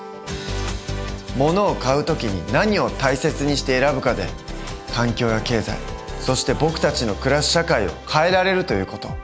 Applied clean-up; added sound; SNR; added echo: none; none; none; none.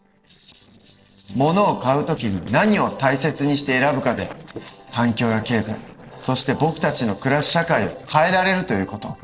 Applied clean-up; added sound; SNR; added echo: neural separator model SepFormer DNS4.